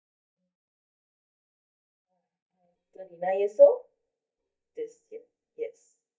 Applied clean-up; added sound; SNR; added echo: neural mask model DeepFilterNet 3.